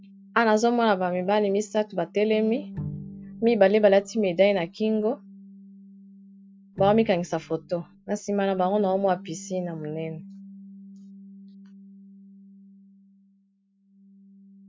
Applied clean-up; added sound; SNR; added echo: neural mask model RNNoise.